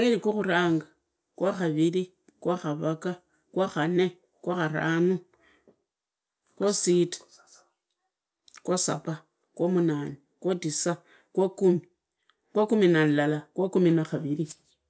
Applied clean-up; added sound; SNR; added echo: none; none; none; none.